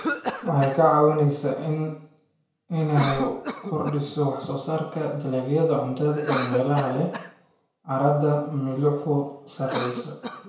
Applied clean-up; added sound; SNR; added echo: none; Cough; 10 dB; reverberation time 0.5 s.